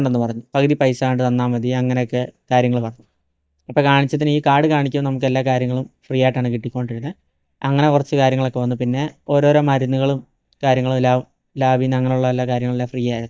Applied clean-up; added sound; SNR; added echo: neural mask model DeepFilterNet 3.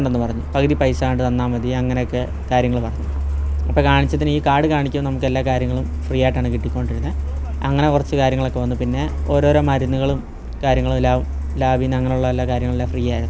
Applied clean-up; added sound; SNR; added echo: none; Truck; 4 dB; none.